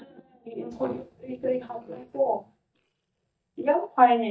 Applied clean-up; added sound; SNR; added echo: neural mask model DeepFilterNet 3.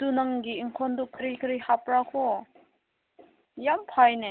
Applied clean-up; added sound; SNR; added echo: none; none; none; none.